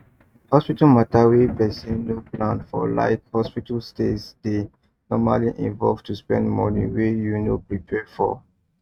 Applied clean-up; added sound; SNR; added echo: neural mask model RNNoise.